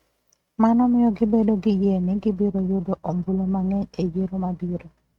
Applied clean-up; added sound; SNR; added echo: neural mask model RNNoise.